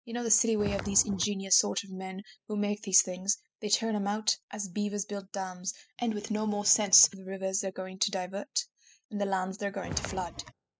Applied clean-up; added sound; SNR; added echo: classical method spectral subtraction.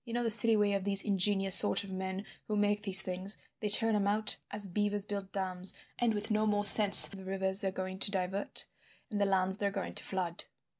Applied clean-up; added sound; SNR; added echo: none; none; none; none.